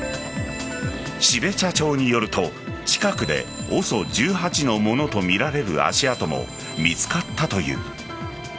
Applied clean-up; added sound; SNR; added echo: none; Telephone; 19 dB; none.